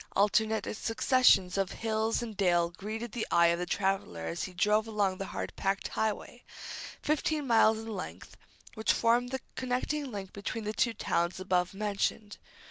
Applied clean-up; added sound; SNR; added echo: none; none; none; none.